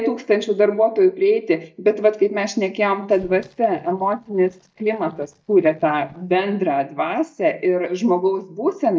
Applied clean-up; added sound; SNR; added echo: neural mask model DeepFilterNet 3.